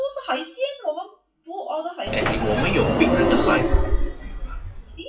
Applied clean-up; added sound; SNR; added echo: classical method WPE with log-MMSE.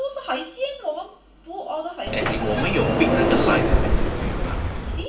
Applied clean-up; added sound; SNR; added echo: none; Sliding door; -5 dB; reverberation time 0.2 s.